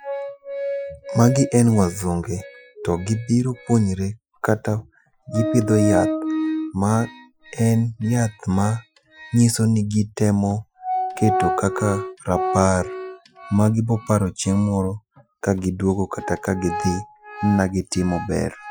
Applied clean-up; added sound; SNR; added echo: classical method Wiener filter.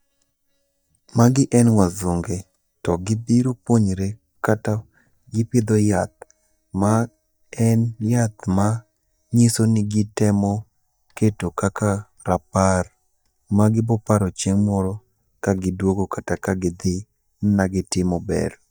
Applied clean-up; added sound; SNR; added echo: neural mask model DeepFilterNet 3.